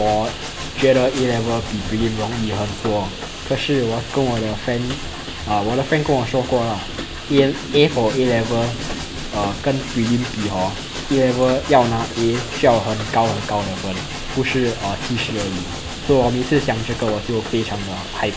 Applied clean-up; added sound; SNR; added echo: none; Train; 9 dB; none.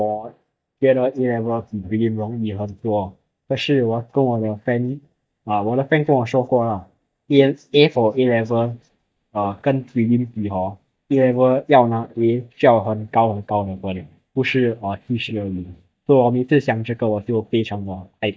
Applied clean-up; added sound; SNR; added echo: neural mask model DeepFilterNet 3.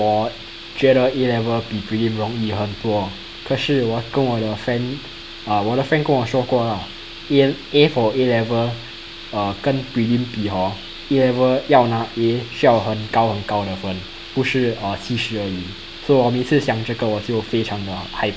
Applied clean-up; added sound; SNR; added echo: none; none; none; none.